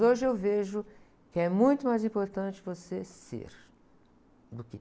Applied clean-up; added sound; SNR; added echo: none; none; none; none.